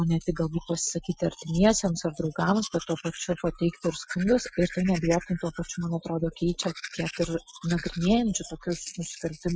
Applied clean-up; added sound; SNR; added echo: classical method Wiener filter.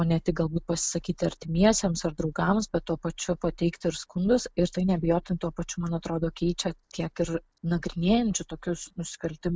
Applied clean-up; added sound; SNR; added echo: none; none; none; none.